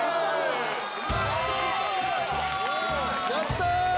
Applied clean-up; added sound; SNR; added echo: none; Wind instrument, woodwind instrument; 17 dB; none.